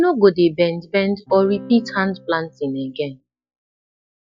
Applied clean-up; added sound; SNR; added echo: classical method log-MMSE.